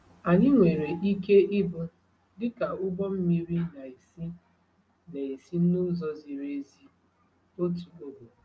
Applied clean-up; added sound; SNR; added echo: none; none; none; none.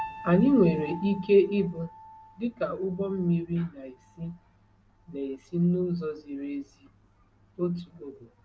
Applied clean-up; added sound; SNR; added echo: none; Piano; 19 dB; none.